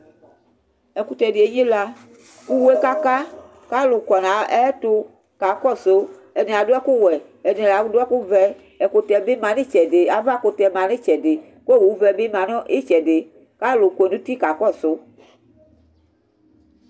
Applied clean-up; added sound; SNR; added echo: none; none; none; none.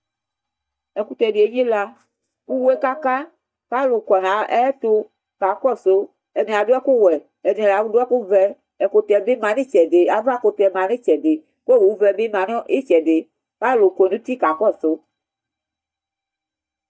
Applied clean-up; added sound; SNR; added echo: neural mask model DeepFilterNet 3.